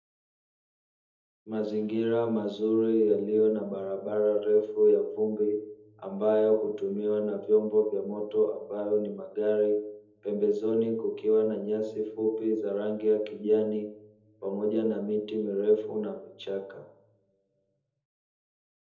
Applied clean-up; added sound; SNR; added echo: none; none; none; reverberation time 0.8 s.